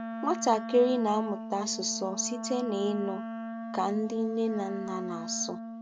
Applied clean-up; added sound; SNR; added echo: none; Wind instrument, woodwind instrument; 7 dB; none.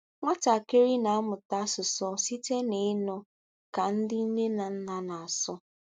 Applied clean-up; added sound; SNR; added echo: none; none; none; none.